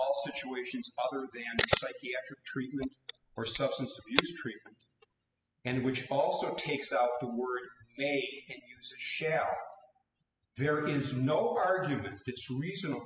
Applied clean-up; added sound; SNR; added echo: classical method spectral subtraction.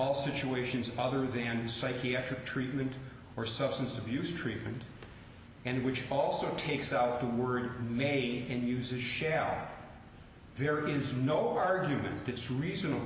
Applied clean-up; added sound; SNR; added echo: none; none; none; none.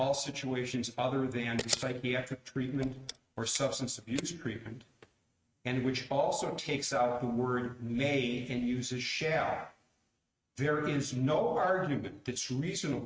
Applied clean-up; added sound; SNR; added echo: neural mask model RNNoise.